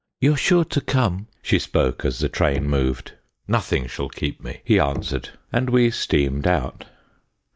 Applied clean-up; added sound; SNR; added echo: neural mask model DeepFilterNet 3.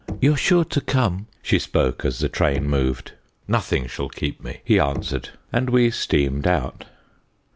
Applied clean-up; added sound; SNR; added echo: none; Knock; 18 dB; none.